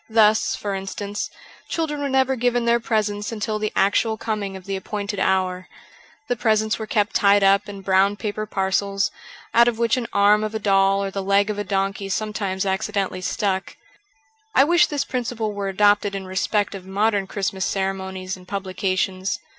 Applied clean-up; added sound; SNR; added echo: none; none; none; none.